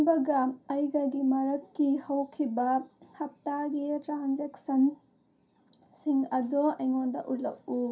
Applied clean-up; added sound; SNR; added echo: none; none; none; reverberation time 0.3 s.